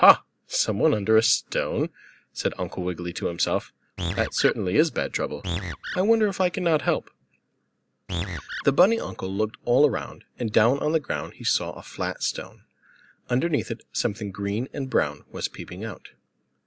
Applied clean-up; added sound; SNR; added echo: none; Animal; 7 dB; none.